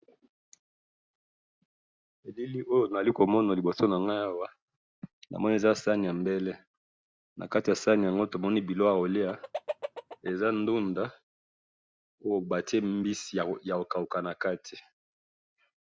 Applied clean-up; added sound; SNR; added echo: none; Chicken, rooster; 11 dB; none.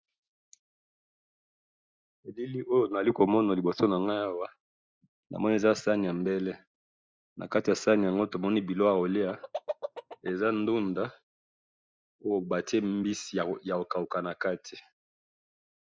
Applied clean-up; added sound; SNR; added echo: neural mask model Resemble Enhance denoiser.